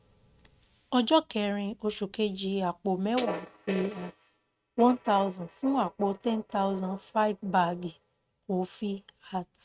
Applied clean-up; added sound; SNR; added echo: neural mask model RNNoise.